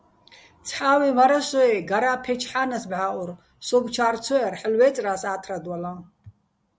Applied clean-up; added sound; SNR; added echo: none; none; none; none.